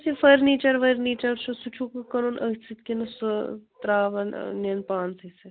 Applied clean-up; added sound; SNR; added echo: none; none; none; none.